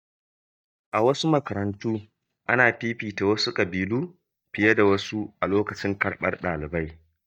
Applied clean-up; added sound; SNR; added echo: neural mask model DeepFilterNet 3.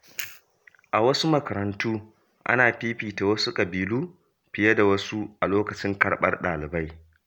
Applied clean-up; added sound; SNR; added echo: none; none; none; none.